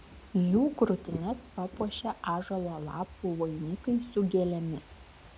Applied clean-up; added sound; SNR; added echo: none; Fireworks / Ocean; 17 dB; none.